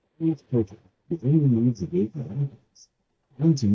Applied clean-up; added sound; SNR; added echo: neural mask model DeepFilterNet 3.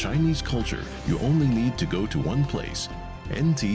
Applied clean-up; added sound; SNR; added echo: none; none; none; none.